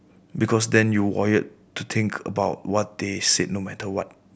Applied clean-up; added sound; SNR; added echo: none; none; none; none.